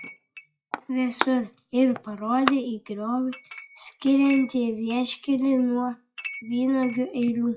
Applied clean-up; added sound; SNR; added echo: classical method WPE with log-MMSE.